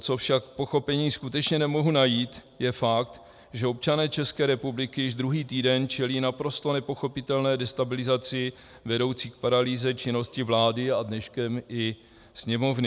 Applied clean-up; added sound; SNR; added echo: none; none; none; none.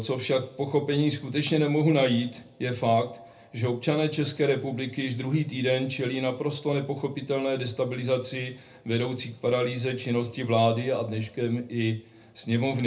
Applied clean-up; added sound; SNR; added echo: none; none; none; reverberation time 0.3 s.